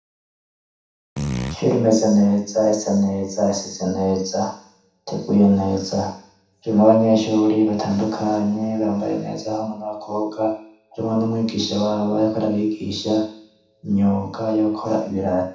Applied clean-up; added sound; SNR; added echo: none; Fart; 6 dB; reverberation time 0.7 s.